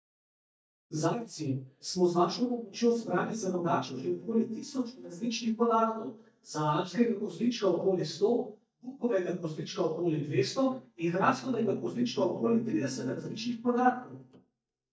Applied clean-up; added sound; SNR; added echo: neural mask model DeepFilterNet 3.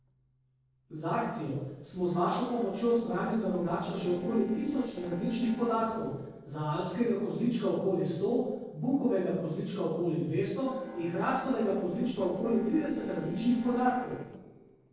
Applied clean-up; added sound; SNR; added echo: neural separator model SepFormer DNS4.